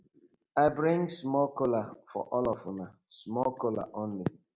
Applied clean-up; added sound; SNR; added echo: none; none; none; none.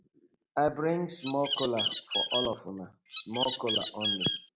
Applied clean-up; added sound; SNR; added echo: none; Bird; 0 dB; none.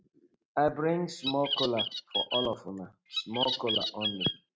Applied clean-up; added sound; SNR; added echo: neural mask model RNNoise.